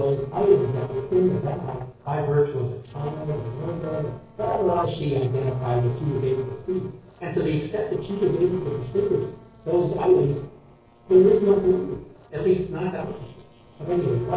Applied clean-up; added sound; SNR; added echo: neural separator model SepFormer DNS4.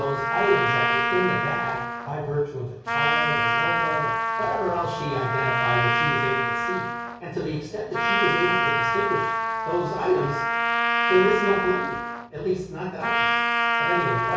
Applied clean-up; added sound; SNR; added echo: none; Trumpet; -3 dB; reverberation time 0.6 s.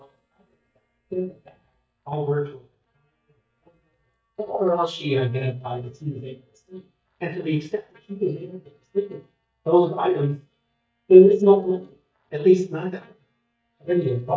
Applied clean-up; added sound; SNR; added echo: neural mask model DeepFilterNet 3.